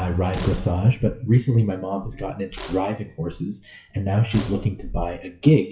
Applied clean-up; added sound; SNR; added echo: classical method WPE with log-MMSE.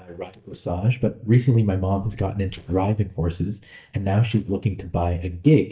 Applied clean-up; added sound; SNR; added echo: neural mask model DeepFilterNet 3.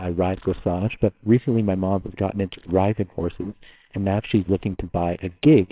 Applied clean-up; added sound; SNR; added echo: neural separator model SepFormer WHAMR!.